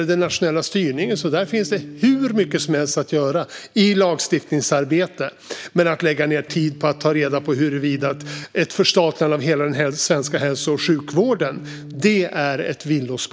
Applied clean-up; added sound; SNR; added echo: none; Organ; 16 dB; none.